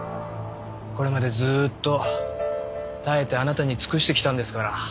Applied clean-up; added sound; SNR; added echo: none; none; none; none.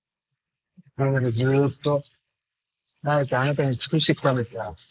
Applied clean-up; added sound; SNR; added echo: neural mask model Resemble Enhance denoiser.